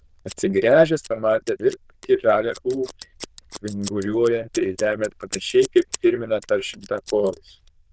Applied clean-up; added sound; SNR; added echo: neural diffusion model UNIVERSE++.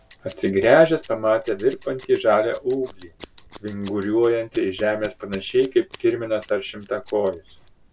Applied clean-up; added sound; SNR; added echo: none; Scissors; 19 dB; none.